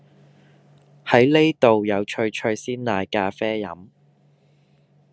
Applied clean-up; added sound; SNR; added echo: none; none; none; none.